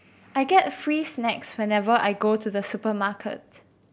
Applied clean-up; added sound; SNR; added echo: none; none; none; none.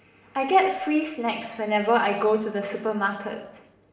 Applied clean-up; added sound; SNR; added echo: none; none; none; reverberation time 0.8 s.